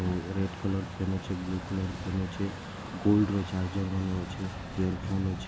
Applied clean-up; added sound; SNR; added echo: none; Truck; 8 dB; none.